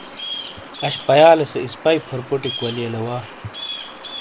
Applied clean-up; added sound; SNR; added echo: none; Bird vocalization, bird call, bird song; 13 dB; none.